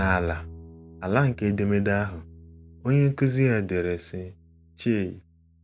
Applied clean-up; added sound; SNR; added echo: none; Bowed string instrument; 15 dB; none.